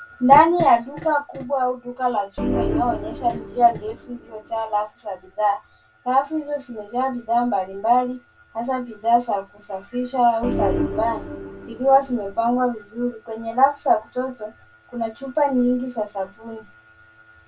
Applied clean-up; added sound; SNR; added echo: none; Organ; 6 dB; reverberation time 0.2 s.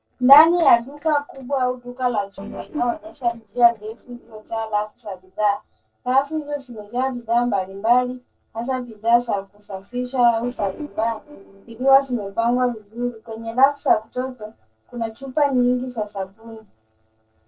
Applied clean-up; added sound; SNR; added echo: neural separator model SepFormer DNS4.